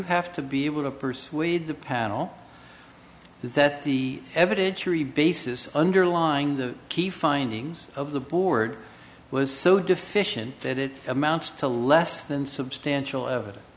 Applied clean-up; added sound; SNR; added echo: none; none; none; none.